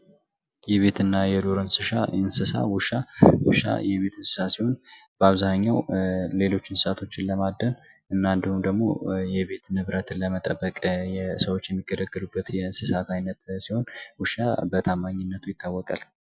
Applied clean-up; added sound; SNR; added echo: none; none; none; none.